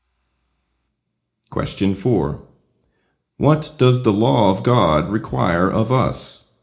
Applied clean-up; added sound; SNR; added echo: none; none; none; reverberation time 0.4 s.